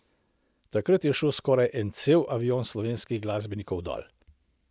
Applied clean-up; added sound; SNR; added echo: none; none; none; none.